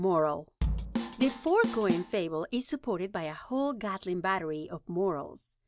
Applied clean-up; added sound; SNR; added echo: none; Drum kit; 3 dB; none.